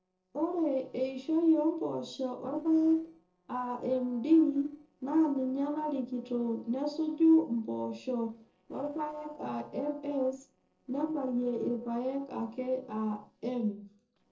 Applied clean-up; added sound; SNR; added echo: neural separator model SepFormer DNS4.